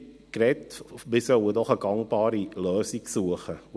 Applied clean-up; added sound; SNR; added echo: none; none; none; none.